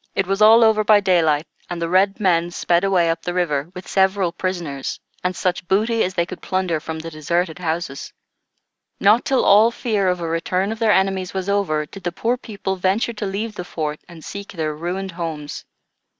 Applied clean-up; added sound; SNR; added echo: none; none; none; none.